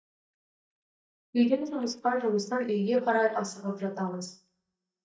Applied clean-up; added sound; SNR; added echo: neural mask model DeepFilterNet 3.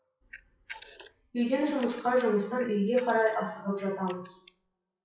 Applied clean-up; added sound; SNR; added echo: classical method WPE with log-MMSE.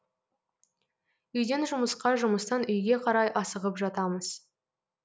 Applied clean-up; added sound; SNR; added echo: none; none; none; none.